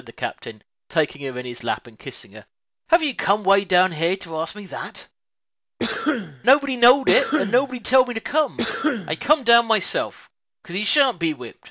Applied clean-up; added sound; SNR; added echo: none; Cough; 5 dB; none.